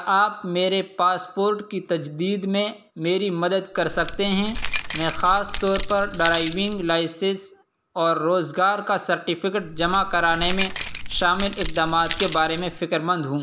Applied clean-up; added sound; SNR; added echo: none; Keys jangling; -1 dB; none.